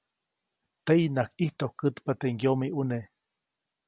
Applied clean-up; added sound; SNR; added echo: none; none; none; none.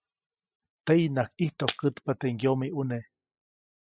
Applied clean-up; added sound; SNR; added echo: classical method spectral subtraction.